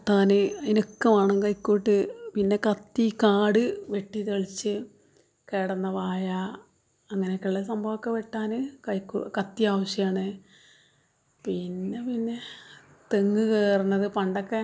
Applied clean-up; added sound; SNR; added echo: none; none; none; none.